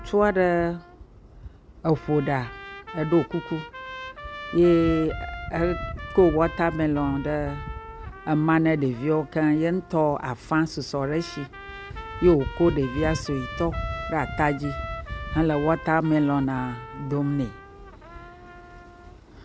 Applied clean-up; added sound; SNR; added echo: none; Trumpet; 15 dB; none.